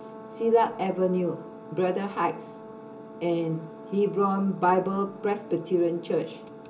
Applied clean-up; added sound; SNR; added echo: none; Brass instrument; 17 dB; reverberation time 0.2 s.